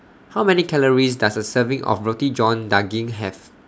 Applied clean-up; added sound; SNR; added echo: none; none; none; none.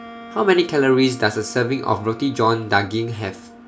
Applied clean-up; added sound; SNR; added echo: none; Wind instrument, woodwind instrument; 19 dB; reverberation time 0.3 s.